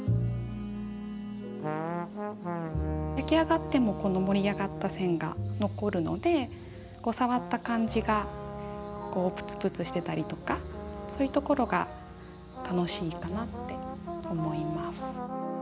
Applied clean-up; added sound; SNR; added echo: none; none; none; none.